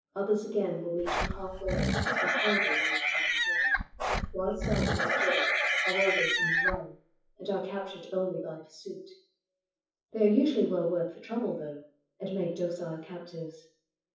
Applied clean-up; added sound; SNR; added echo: classical method WPE with log-MMSE.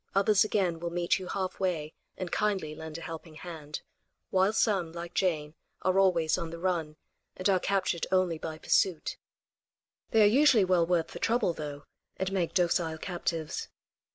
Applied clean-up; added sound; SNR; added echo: none; none; none; none.